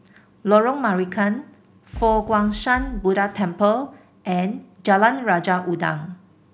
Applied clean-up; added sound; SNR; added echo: none; Fireworks; 12 dB; none.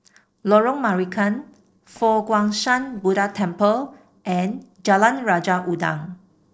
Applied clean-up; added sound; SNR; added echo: neural separator model SepFormer DNS4.